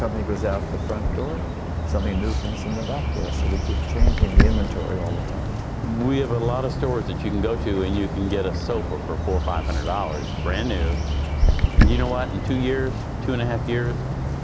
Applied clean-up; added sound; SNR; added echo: none; Bird; -4 dB; none.